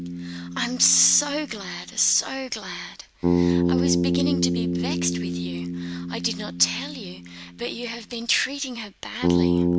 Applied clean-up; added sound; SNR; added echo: none; Bass guitar; -2 dB; none.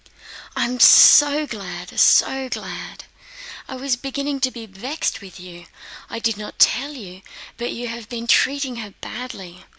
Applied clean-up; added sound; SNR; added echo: none; none; none; none.